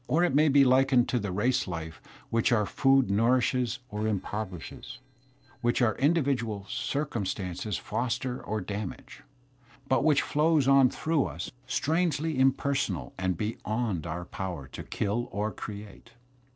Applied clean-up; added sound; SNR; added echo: neural separator model SepFormer DNS4.